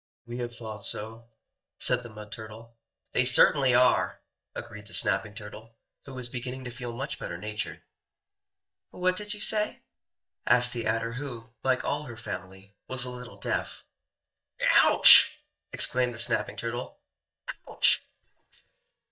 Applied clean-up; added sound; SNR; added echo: neural mask model DeepFilterNet 3.